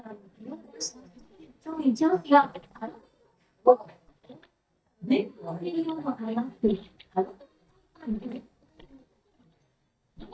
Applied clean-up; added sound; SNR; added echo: neural mask model DeepFilterNet 3.